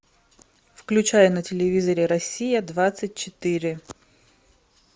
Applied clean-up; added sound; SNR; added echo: none; none; none; none.